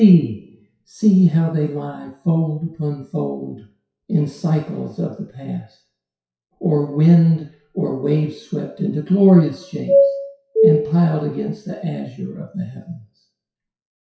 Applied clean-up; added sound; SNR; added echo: classical method WPE with log-MMSE.